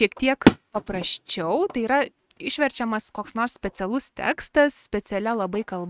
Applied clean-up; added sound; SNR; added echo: neural mask model RNNoise.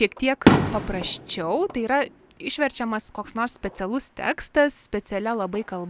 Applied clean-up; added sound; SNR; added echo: none; Fireworks; 2 dB; none.